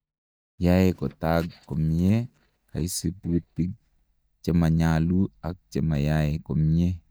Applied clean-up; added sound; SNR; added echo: neural mask model DeepFilterNet 3.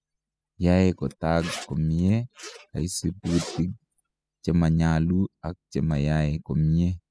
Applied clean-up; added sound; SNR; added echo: classical method spectral subtraction.